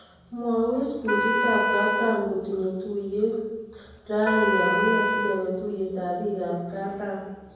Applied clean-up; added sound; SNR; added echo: none; Wind instrument, woodwind instrument; 0 dB; reverberation time 1.1 s.